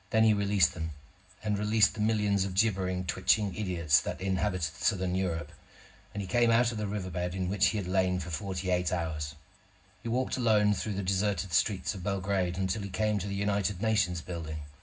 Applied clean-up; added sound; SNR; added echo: none; none; none; reverberation time 0.4 s.